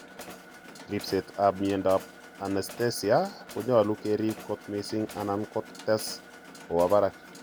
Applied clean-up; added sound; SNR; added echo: none; Mechanisms; 17 dB; none.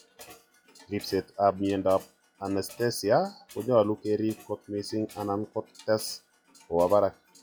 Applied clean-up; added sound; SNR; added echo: classical method log-MMSE.